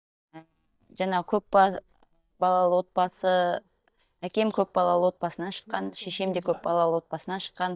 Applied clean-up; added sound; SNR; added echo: neural mask model DeepFilterNet 3.